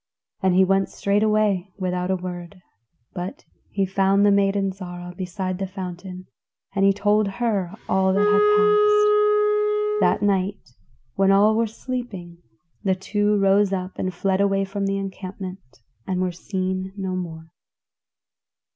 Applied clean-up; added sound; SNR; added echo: none; Wind instrument, woodwind instrument; -3 dB; none.